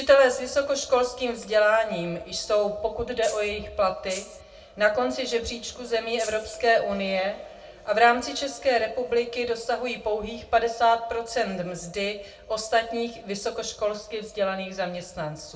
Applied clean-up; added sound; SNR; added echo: none; Rattle (instrument); 14 dB; reverberation time 0.2 s.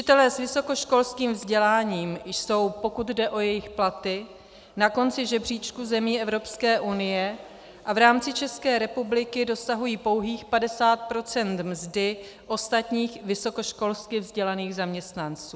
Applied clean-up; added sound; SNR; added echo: none; none; none; none.